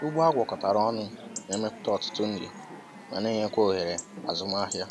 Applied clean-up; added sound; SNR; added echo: none; Chatter / Chirp, tweet / Livestock, farm animals, working animals; 14 dB; none.